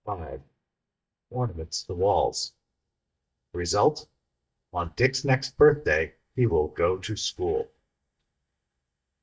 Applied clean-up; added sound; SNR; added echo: neural mask model DeepFilterNet 3.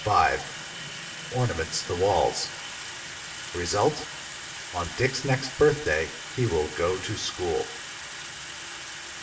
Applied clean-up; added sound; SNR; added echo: none; Sink (filling or washing) / Water tap, faucet; 10 dB; reverberation time 0.8 s.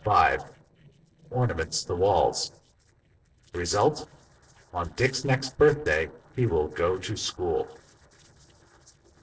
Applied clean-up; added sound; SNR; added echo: neural separator model SepFormer DNS4.